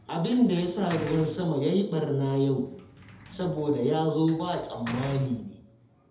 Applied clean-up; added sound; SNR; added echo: none; Sliding door / Slam; 17 dB; reverberation time 0.7 s.